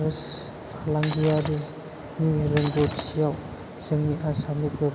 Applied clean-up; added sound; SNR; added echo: none; Shatter; 11 dB; none.